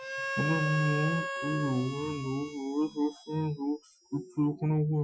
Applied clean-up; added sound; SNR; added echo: classical method Wiener filter.